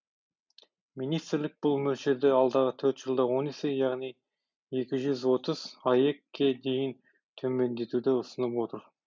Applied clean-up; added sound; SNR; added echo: none; none; none; none.